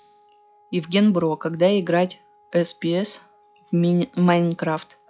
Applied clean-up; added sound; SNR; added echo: classical method log-MMSE.